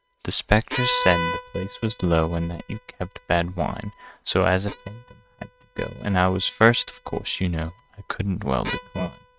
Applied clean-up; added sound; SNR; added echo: neural mask model RNNoise.